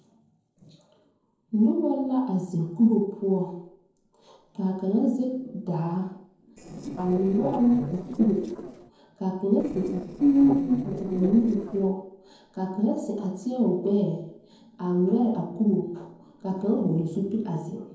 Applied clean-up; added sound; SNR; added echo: neural separator model SepFormer DNS4.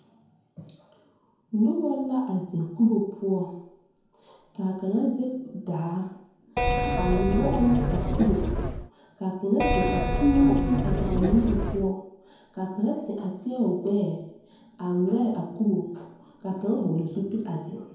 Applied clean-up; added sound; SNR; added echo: none; Keyboard (musical); -1 dB; reverberation time 0.9 s.